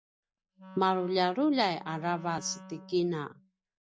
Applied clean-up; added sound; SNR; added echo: none; Wind instrument, woodwind instrument; 19 dB; none.